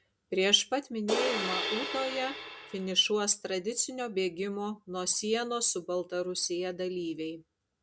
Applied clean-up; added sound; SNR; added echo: none; Crash cymbal; 3 dB; none.